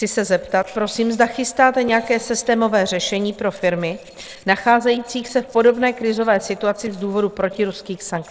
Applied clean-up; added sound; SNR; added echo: neural separator model SepFormer DNS4.